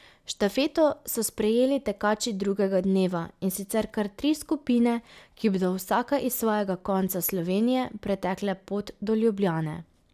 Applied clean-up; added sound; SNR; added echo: none; none; none; none.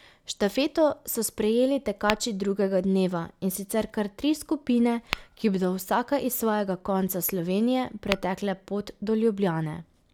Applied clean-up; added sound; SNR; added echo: none; Tap / Glass; 15 dB; none.